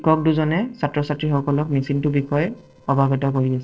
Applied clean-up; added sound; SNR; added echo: neural separator model SepFormer DNS4.